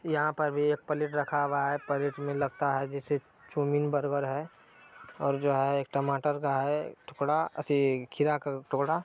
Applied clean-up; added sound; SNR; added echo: none; none; none; none.